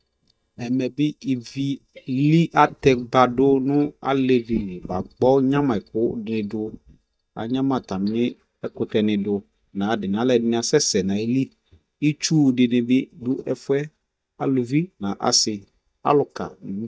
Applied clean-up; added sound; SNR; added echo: neural mask model DeepFilterNet 3.